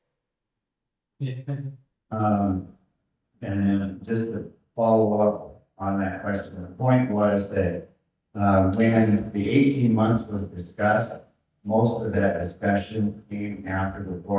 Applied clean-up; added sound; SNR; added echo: neural mask model DeepFilterNet 3.